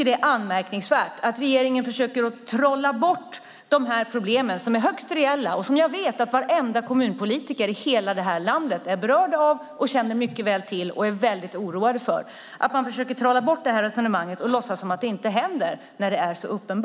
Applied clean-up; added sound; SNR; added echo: none; none; none; none.